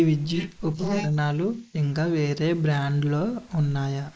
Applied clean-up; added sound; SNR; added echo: neural mask model Resemble Enhance denoiser.